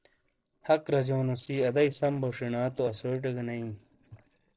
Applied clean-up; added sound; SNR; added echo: neural separator model SepFormer DNS4.